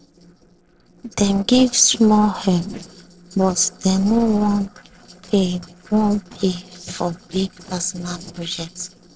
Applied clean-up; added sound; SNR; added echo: neural separator model SepFormer DNS4.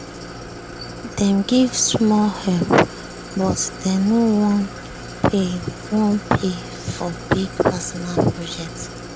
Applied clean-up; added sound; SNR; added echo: none; Idling; 13 dB; none.